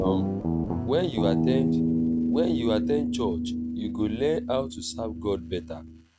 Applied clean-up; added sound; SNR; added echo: neural mask model RNNoise.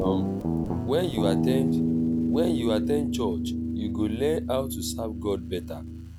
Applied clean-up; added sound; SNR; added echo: none; Guitar; -3 dB; none.